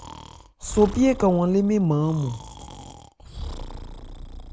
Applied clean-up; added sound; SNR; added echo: none; Breathing; 13 dB; none.